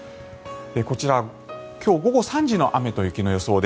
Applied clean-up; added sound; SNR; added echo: none; none; none; none.